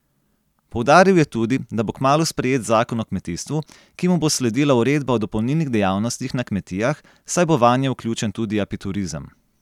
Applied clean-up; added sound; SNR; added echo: none; none; none; none.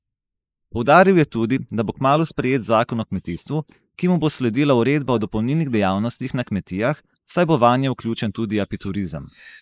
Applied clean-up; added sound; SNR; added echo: neural mask model Resemble Enhance denoiser.